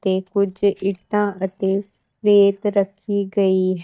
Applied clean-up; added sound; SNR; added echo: neural mask model DeepFilterNet 3.